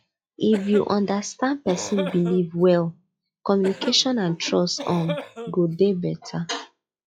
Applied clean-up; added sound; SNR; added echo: classical method log-MMSE.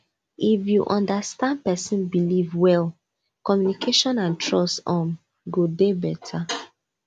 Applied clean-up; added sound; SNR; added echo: none; none; none; none.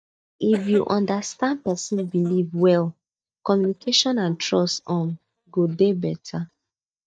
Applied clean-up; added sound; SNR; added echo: neural mask model DeepFilterNet 3.